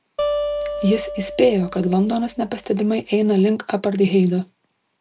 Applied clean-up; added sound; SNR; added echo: none; Acoustic guitar; 8 dB; none.